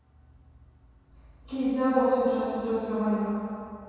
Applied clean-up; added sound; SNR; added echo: none; none; none; reverberation time 2.1 s.